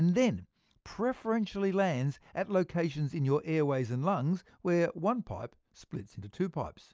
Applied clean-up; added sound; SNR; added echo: none; none; none; none.